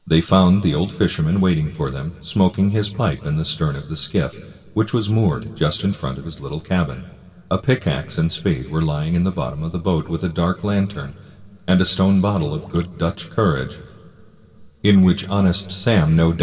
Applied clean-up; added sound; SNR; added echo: none; Gurgling; 19 dB; reverberation time 2.8 s.